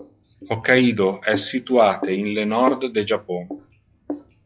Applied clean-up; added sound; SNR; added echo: classical method log-MMSE.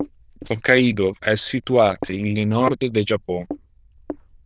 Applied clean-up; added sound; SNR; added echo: neural diffusion model UNIVERSE++.